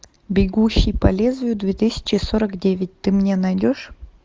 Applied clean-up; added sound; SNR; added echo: none; none; none; none.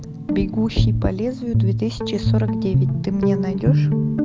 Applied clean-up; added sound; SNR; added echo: none; Guitar; -4 dB; none.